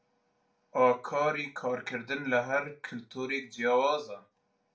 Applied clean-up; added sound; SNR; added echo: none; none; none; reverberation time 0.3 s.